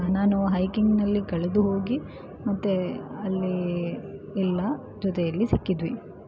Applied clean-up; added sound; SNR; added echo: none; none; none; none.